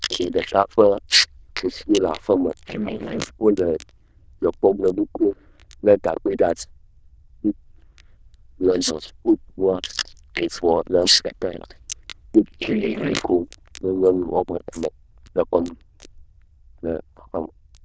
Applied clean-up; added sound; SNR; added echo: neural diffusion model UNIVERSE++.